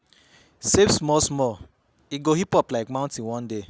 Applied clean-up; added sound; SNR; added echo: none; none; none; none.